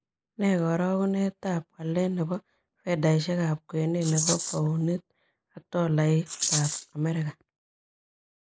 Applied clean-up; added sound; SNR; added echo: neural mask model Resemble Enhance denoiser.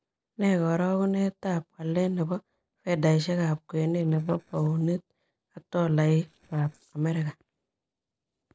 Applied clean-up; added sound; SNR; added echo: neural separator model SepFormer DNS4.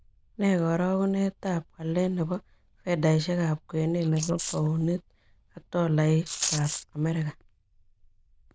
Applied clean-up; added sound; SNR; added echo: neural diffusion model UNIVERSE++.